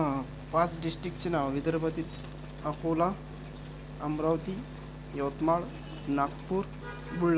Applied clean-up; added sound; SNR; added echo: none; Crowd; 19 dB; none.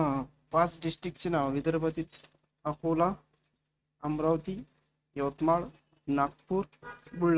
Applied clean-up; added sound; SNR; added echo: neural mask model RNNoise.